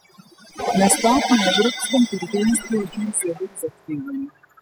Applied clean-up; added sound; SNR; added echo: classical method spectral subtraction.